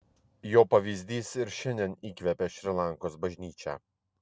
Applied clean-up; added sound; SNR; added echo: none; none; none; none.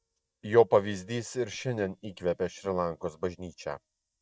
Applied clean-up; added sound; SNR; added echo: neural mask model DeepFilterNet 3.